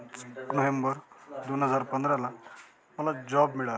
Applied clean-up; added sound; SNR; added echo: none; none; none; none.